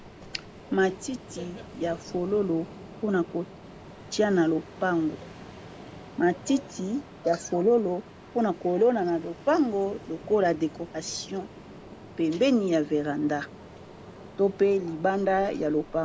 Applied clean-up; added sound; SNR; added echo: none; Ocean; 18 dB; none.